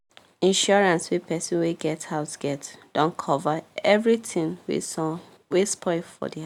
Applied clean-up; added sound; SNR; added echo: none; none; none; none.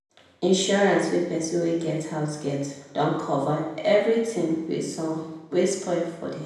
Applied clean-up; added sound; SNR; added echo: none; none; none; reverberation time 0.9 s.